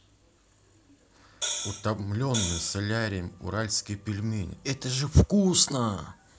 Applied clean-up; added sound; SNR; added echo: none; Hi-hat; 6 dB; none.